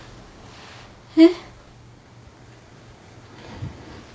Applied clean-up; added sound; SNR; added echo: none; none; none; none.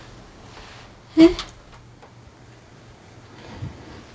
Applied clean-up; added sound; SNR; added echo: none; Slam; 16 dB; none.